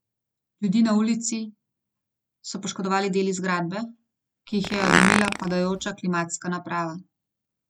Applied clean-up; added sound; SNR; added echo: none; Fart; -3 dB; none.